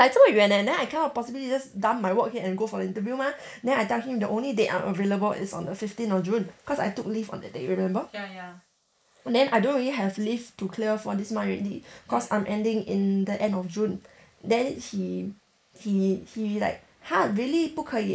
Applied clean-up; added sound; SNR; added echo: neural mask model Resemble Enhance denoiser.